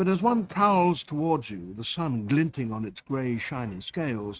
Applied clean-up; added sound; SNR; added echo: neural mask model RNNoise.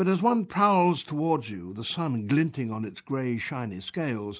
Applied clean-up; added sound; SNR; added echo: none; none; none; none.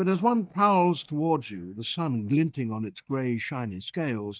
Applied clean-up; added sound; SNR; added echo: neural mask model DeepFilterNet 3.